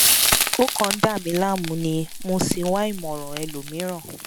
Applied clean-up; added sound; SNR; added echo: none; Frying (food); 0 dB; none.